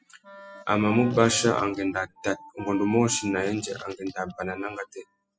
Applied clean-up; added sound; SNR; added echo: classical method spectral subtraction.